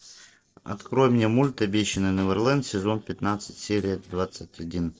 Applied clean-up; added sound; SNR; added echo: neural separator model SepFormer DNS4.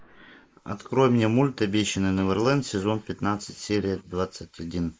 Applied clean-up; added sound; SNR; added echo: neural mask model Resemble Enhance denoiser.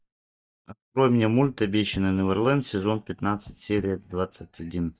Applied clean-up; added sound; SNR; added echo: neural mask model DeepFilterNet 3.